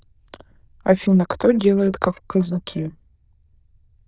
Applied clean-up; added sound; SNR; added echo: neural diffusion model UNIVERSE++.